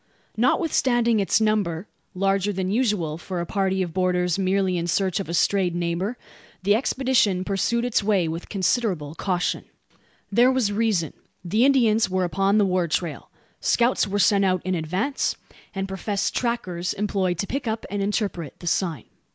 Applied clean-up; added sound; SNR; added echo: none; none; none; none.